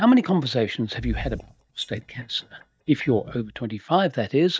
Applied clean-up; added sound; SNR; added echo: neural mask model DeepFilterNet 3.